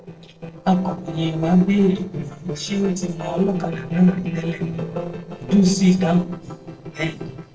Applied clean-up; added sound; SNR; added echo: neural separator model SepFormer DNS4.